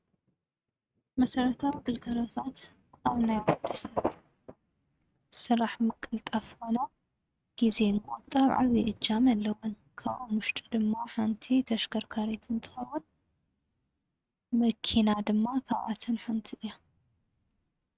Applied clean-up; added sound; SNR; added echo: neural mask model RNNoise.